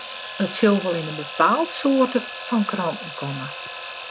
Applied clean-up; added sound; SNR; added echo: none; Alarm / Clock; -3 dB; none.